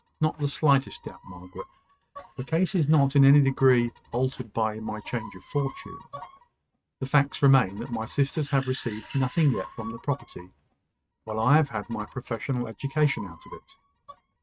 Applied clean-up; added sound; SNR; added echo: neural mask model RNNoise.